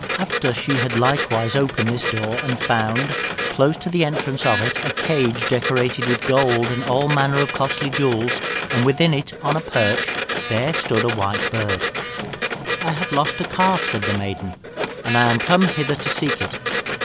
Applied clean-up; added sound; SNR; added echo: none; Printer; 4 dB; none.